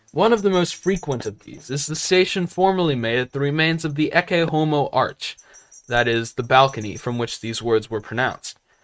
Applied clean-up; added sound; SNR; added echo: neural mask model RNNoise.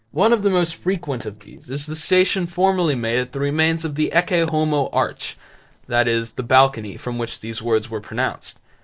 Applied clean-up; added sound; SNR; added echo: neural separator model SepFormer DNS4.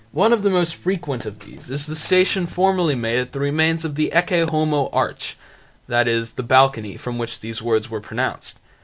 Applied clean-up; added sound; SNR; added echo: none; none; none; none.